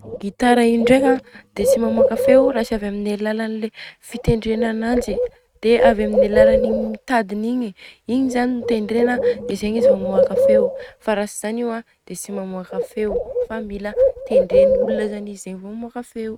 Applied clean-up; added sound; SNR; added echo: neural mask model RNNoise.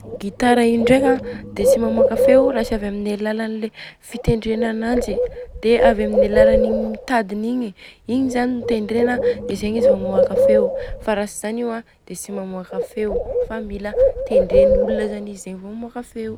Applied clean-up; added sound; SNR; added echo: none; Bird; -1 dB; none.